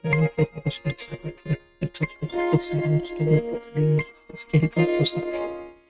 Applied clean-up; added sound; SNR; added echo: neural mask model RNNoise.